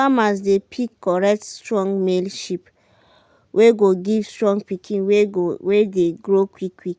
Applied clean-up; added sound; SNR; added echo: none; none; none; none.